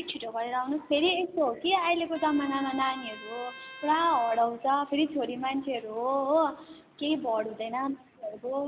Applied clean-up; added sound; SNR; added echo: none; Trumpet; 17 dB; none.